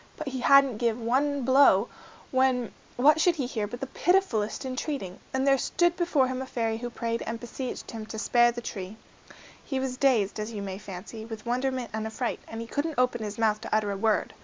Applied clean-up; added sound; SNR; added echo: none; none; none; none.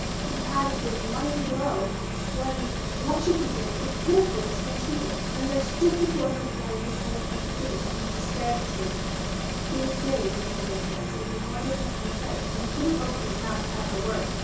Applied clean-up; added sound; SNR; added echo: none; Engine; -1 dB; reverberation time 0.6 s.